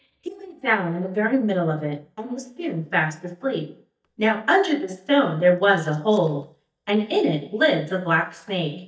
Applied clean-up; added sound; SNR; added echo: neural mask model DeepFilterNet 3.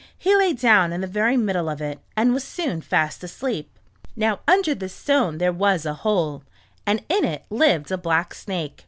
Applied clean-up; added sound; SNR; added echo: none; none; none; none.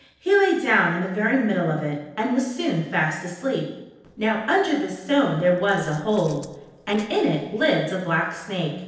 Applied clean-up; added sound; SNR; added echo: neural separator model SepFormer DNS4.